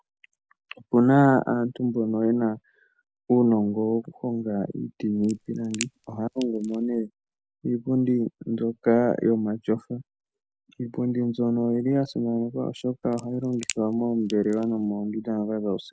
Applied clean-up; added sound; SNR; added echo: none; Crack; 15 dB; none.